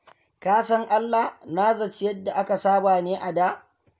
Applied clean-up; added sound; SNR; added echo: none; none; none; none.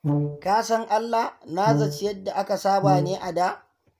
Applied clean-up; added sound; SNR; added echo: none; Brass instrument; 2 dB; none.